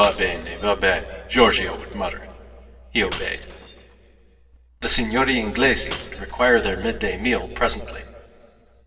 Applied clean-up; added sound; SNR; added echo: none; Shatter / Crushing; 18 dB; reverberation time 2.7 s.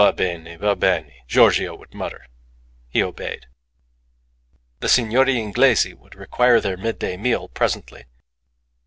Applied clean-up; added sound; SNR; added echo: none; none; none; none.